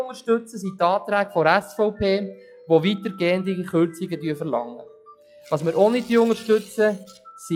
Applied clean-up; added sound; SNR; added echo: classical method log-MMSE.